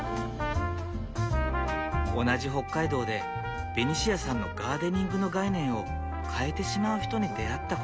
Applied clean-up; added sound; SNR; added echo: none; Wind instrument, woodwind instrument; 11 dB; none.